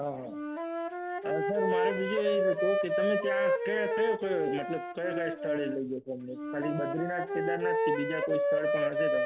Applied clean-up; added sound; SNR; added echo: none; Wind instrument, woodwind instrument; -3 dB; none.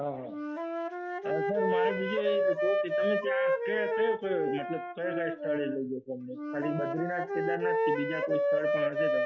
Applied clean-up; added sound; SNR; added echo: classical method log-MMSE.